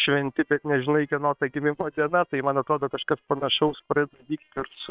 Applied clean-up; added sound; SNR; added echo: neural separator model SepFormer WHAM!.